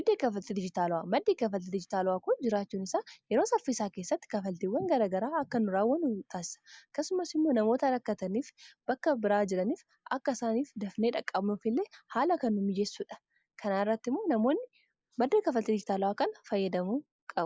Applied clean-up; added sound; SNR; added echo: neural mask model Resemble Enhance denoiser.